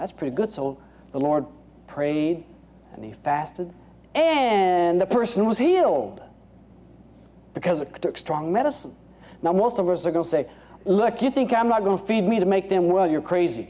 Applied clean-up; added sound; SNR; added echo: none; none; none; none.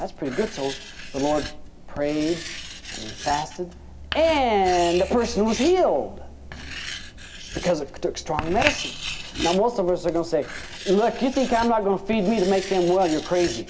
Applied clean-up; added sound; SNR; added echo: none; Writing; 10 dB; reverberation time 1.6 s.